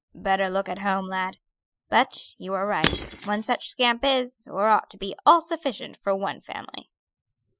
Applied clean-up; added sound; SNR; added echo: classical method Wiener filter.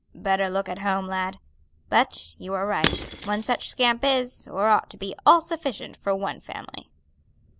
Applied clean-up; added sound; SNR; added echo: none; Shatter / Crushing; 6 dB; none.